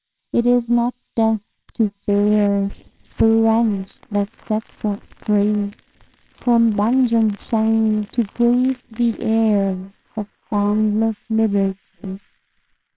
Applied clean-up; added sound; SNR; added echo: neural separator model SepFormer WHAMR!.